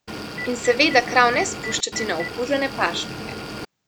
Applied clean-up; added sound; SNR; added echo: none; Telephone + Motor vehicle (road) / Engine; 9 dB; none.